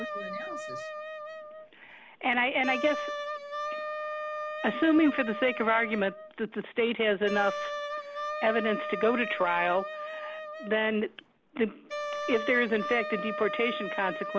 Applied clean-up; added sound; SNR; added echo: none; Wind instrument, woodwind instrument; 7 dB; none.